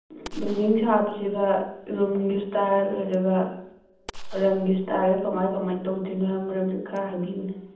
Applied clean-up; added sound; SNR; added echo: none; Gunshot, gunfire; 17 dB; reverberation time 0.8 s.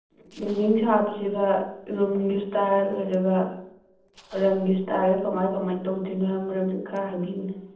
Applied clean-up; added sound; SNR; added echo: neural separator model SepFormer DNS4.